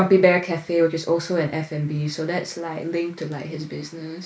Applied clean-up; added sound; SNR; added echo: neural mask model Resemble Enhance denoiser.